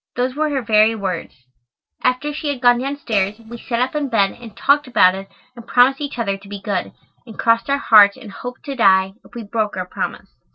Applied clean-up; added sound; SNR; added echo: neural separator model SepFormer DNS4.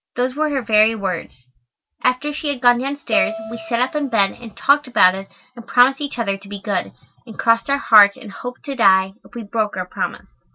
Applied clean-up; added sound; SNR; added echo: none; Bowed string instrument; 11 dB; none.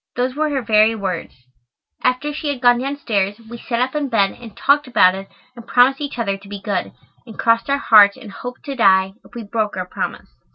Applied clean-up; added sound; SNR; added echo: none; none; none; none.